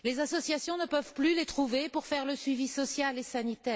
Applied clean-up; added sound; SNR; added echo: none; none; none; none.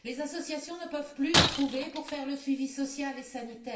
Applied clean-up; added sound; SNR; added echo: none; Shatter; -2 dB; reverberation time 0.9 s.